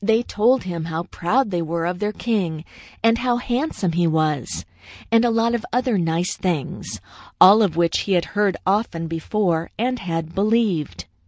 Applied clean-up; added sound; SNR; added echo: none; none; none; none.